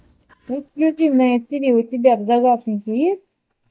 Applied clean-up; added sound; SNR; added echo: neural mask model DeepFilterNet 3.